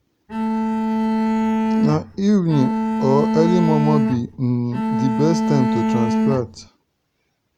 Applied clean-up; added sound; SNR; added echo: none; Bowed string instrument; -2 dB; none.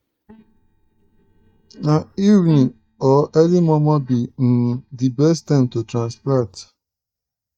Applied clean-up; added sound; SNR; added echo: neural mask model DeepFilterNet 3.